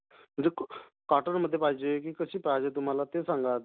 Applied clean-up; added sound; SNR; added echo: none; none; none; none.